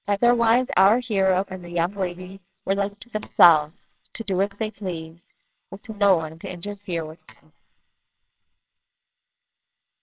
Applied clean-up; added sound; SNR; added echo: neural separator model SepFormer WHAMR!.